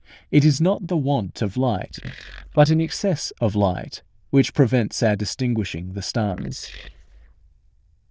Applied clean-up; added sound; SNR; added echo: neural diffusion model UNIVERSE++.